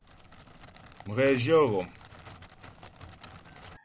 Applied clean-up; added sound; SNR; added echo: none; Crackle; 18 dB; none.